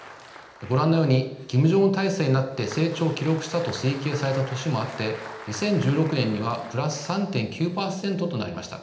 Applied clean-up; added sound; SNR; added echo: none; Applause; 19 dB; reverberation time 0.8 s.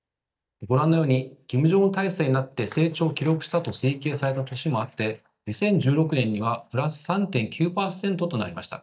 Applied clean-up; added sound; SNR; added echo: neural mask model DeepFilterNet 3.